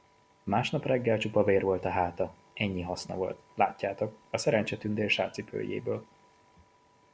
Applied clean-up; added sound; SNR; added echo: none; none; none; none.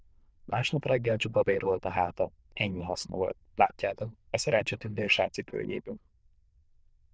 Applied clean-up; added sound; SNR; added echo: neural diffusion model UNIVERSE++.